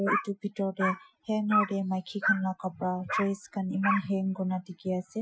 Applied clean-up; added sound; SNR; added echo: classical method Wiener filter.